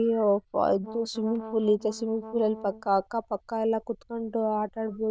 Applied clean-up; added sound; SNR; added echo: neural diffusion model UNIVERSE++.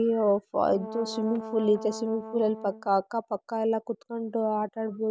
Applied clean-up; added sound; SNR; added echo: none; Brass instrument; 12 dB; none.